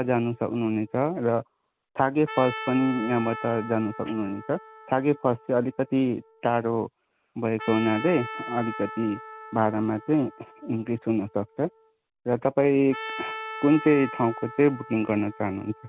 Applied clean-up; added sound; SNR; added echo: none; Trumpet; 14 dB; none.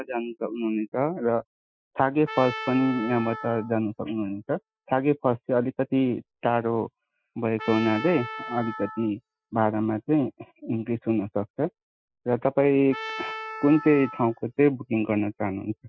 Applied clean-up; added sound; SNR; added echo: classical method Wiener filter.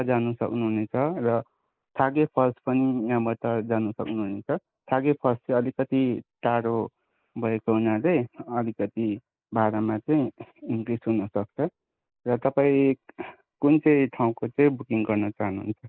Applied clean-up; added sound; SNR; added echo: neural mask model Resemble Enhance denoiser.